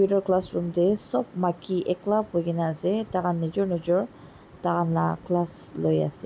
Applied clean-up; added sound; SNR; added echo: none; none; none; none.